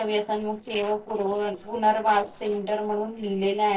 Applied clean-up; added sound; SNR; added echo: neural separator model SepFormer DNS4.